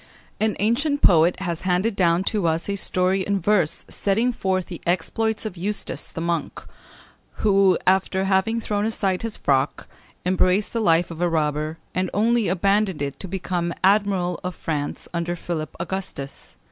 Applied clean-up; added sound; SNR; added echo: none; none; none; none.